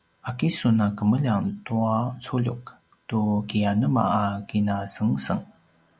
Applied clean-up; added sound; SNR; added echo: none; none; none; none.